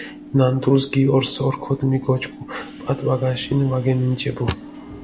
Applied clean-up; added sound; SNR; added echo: none; Subway, metro, underground / Train; 17 dB; none.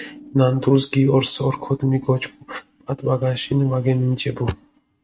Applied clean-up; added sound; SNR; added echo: neural mask model RNNoise.